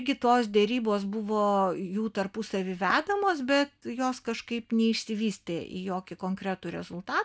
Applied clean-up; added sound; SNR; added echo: neural mask model DeepFilterNet 3.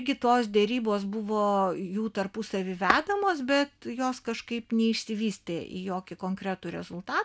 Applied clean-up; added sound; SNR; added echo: none; Tap / Glass; 7 dB; none.